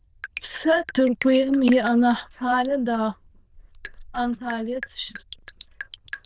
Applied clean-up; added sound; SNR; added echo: neural diffusion model UNIVERSE++.